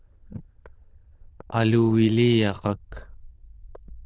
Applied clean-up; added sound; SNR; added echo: neural diffusion model UNIVERSE++.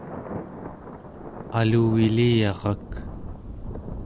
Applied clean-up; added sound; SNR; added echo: none; Thunder; 10 dB; none.